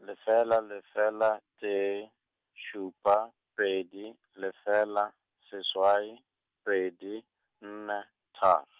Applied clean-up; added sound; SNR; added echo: none; none; none; none.